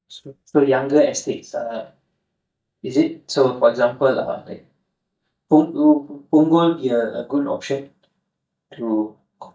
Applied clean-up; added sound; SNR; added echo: neural mask model DeepFilterNet 3.